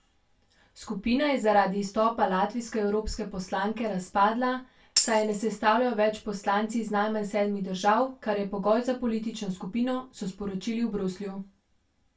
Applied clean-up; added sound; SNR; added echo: none; Tambourine; 5 dB; reverberation time 0.2 s.